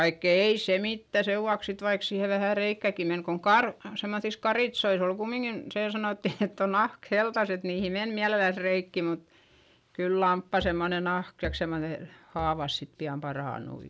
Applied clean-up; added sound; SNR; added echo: none; none; none; none.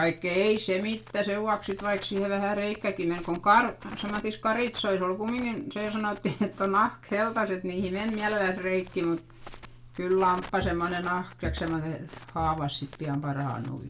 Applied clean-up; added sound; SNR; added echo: none; Crackle; 18 dB; reverberation time 0.2 s.